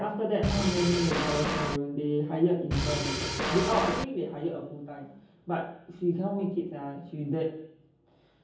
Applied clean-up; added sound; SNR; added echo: none; Drum kit; -1 dB; reverberation time 0.7 s.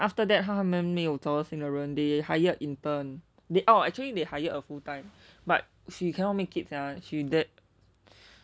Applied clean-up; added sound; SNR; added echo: none; none; none; none.